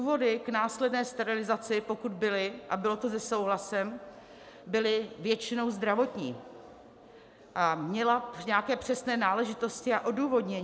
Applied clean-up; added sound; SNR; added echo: none; none; none; none.